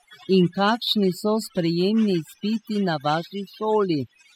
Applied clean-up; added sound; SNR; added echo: classical method spectral subtraction.